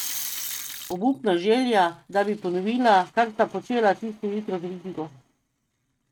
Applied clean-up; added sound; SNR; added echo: neural mask model RNNoise.